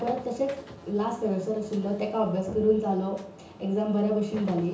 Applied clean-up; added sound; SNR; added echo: none; Buzz; 17 dB; reverberation time 0.7 s.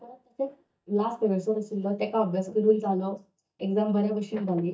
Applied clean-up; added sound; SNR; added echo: neural mask model DeepFilterNet 3.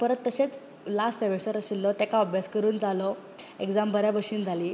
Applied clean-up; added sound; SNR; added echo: none; none; none; none.